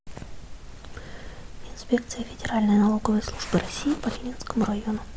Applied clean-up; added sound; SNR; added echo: none; none; none; none.